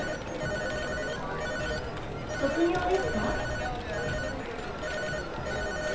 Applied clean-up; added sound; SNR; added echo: none; Telephone; -3 dB; reverberation time 0.6 s.